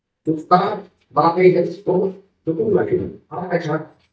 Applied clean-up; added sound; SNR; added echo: neural mask model DeepFilterNet 3.